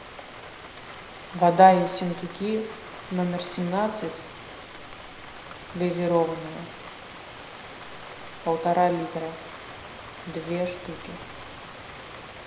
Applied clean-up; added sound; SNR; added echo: none; Rain; 13 dB; reverberation time 0.7 s.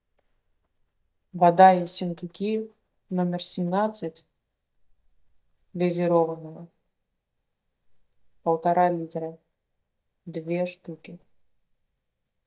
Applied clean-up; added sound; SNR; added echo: neural mask model DeepFilterNet 3.